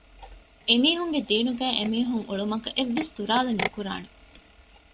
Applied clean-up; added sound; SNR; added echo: none; none; none; none.